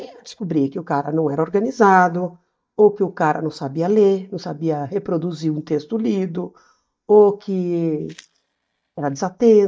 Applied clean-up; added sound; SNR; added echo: neural mask model DeepFilterNet 3.